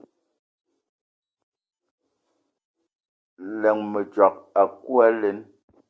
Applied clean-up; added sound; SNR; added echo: none; none; none; none.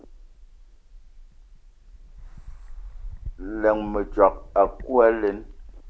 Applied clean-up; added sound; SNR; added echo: none; Bird; 13 dB; none.